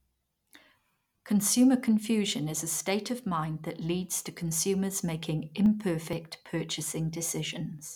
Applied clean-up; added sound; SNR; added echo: none; none; none; none.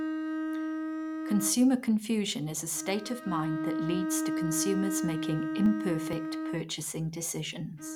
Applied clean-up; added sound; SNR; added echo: none; Bowed string instrument; 3 dB; none.